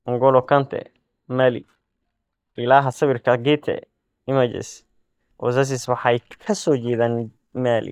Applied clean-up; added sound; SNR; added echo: neural mask model DeepFilterNet 3.